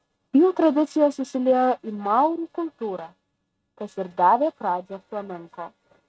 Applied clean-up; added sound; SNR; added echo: neural mask model RNNoise.